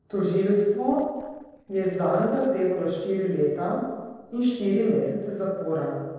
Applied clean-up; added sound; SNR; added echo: neural separator model SepFormer DNS4.